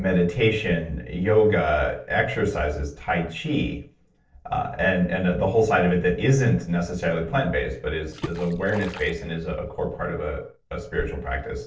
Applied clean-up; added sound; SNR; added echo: neural separator model SepFormer DNS4.